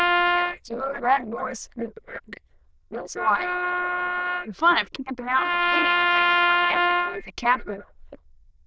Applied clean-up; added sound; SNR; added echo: neural diffusion model UNIVERSE++.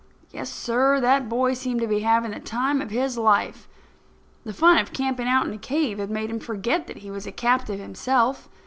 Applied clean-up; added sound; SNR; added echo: none; none; none; none.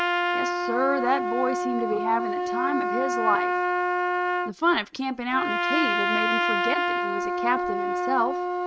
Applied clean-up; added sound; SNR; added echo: neural mask model RNNoise.